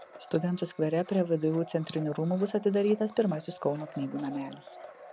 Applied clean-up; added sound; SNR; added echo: none; Domestic sounds, home sounds; 18 dB; none.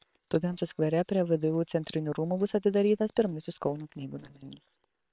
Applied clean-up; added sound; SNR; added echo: neural separator model SepFormer WHAM!.